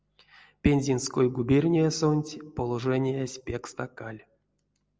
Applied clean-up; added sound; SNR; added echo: none; none; none; none.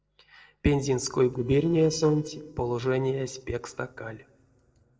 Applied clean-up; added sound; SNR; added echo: neural separator model SepFormer DNS4.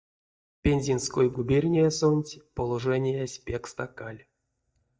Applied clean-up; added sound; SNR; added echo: neural mask model DeepFilterNet 3.